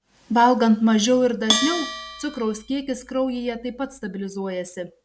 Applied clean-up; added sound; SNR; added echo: none; Bell; 8 dB; none.